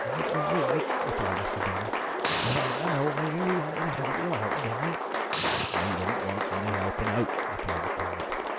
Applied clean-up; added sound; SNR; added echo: none; Applause + Hiss; -4 dB; none.